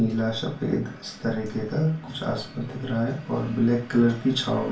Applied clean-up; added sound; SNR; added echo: none; none; none; reverberation time 0.3 s.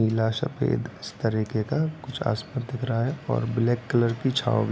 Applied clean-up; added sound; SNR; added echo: none; none; none; none.